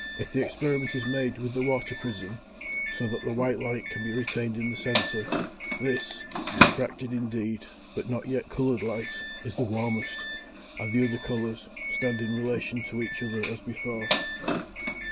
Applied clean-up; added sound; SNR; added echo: none; Doorbell; 2 dB; none.